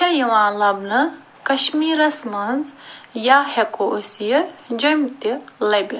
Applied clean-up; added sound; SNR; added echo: none; none; none; none.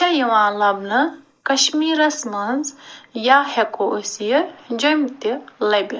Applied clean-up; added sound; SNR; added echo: neural mask model Resemble Enhance denoiser.